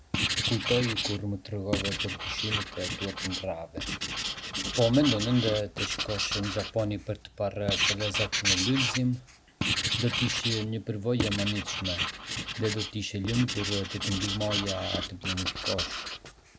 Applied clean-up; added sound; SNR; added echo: none; Writing; 2 dB; none.